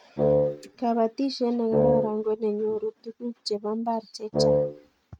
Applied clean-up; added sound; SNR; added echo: neural mask model RNNoise.